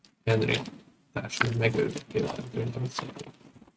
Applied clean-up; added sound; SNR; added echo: neural mask model RNNoise.